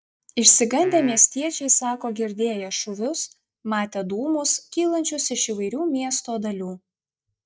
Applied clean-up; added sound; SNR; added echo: neural mask model DeepFilterNet 3.